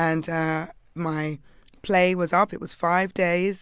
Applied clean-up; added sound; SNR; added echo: none; none; none; none.